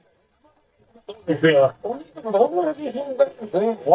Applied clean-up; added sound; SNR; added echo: neural mask model DeepFilterNet 3.